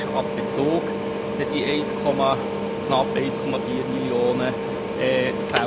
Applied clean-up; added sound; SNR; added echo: none; Mechanical fan; 1 dB; none.